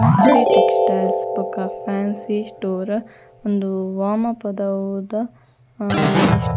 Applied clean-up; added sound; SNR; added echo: none; Keyboard (musical); -3 dB; none.